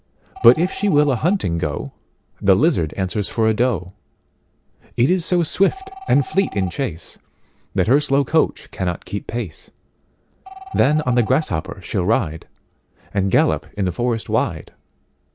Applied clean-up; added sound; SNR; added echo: none; Telephone; 20 dB; none.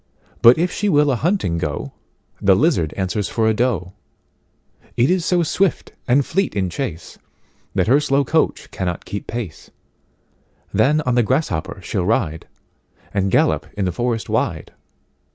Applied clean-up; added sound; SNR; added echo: none; none; none; none.